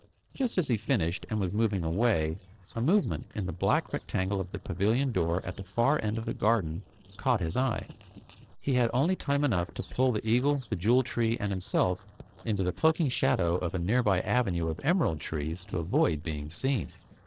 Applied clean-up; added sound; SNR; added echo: neural separator model SepFormer DNS4.